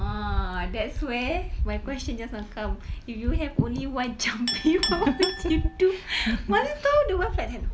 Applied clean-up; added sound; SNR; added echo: none; Chink, clink; 13 dB; none.